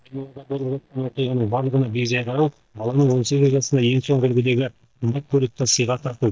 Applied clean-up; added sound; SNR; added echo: neural mask model DeepFilterNet 3.